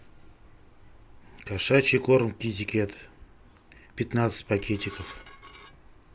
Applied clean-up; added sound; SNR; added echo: none; Dishes, pots, and pans / Glass; 18 dB; none.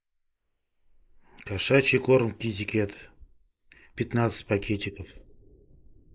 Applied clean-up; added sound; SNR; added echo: neural mask model Resemble Enhance denoiser.